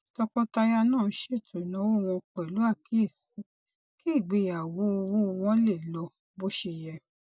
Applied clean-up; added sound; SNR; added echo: none; none; none; none.